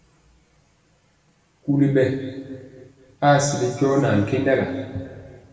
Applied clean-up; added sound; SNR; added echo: none; none; none; reverberation time 1.9 s.